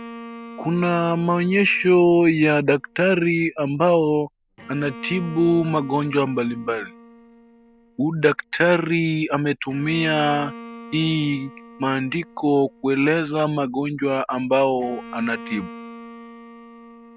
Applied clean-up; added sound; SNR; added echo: none; Bowed string instrument; 19 dB; none.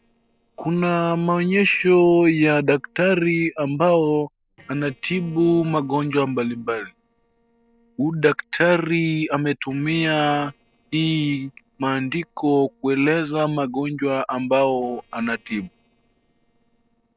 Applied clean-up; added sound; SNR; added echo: neural separator model SepFormer DNS4.